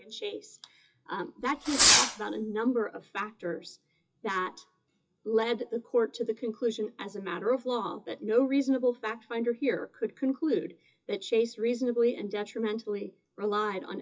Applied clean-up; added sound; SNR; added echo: classical method WPE with log-MMSE.